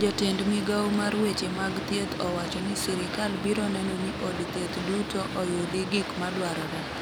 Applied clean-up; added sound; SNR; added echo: none; Boat, Water vehicle; 5 dB; none.